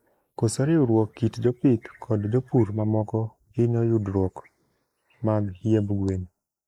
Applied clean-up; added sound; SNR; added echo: neural mask model Resemble Enhance denoiser.